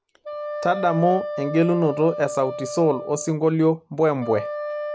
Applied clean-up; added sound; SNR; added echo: none; Wind instrument, woodwind instrument; 9 dB; none.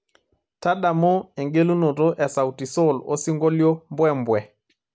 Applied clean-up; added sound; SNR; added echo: none; none; none; none.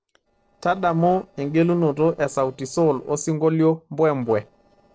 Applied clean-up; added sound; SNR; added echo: neural separator model SepFormer DNS4.